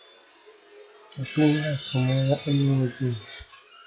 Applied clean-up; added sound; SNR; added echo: classical method log-MMSE.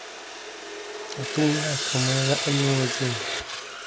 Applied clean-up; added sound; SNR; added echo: none; Sawing; 2 dB; none.